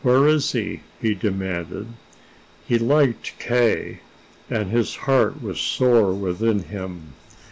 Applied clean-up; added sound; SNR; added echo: none; none; none; none.